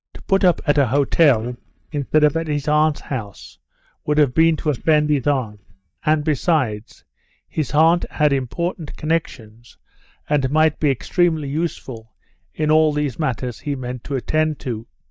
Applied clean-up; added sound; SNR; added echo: neural mask model DeepFilterNet 3.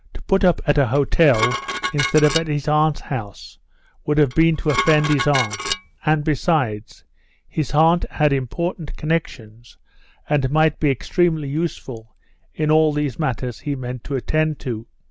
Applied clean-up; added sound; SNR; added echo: none; Dishes, pots, and pans; 6 dB; none.